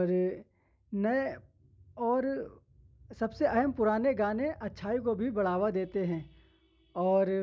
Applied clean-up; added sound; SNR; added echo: none; none; none; none.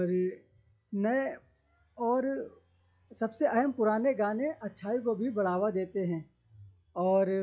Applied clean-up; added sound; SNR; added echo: classical method log-MMSE.